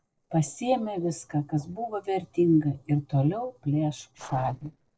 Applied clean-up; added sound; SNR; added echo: neural separator model SepFormer DNS4.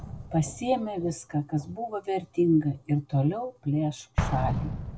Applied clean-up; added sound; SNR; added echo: none; Explosion; 8 dB; none.